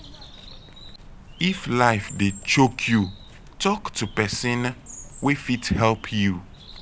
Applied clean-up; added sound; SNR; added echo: none; Bird; 17 dB; none.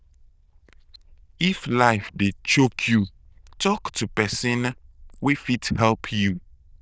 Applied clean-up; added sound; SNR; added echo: neural diffusion model UNIVERSE++.